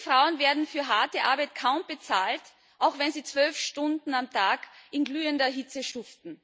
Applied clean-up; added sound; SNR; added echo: none; none; none; none.